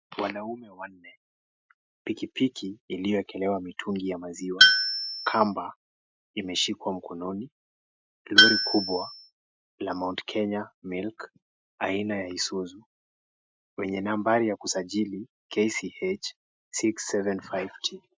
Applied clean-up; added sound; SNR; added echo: classical method Wiener filter.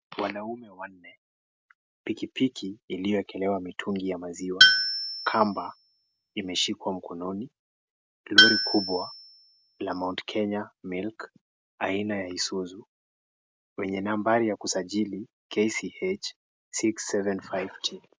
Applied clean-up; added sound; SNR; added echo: none; Tools; -4 dB; none.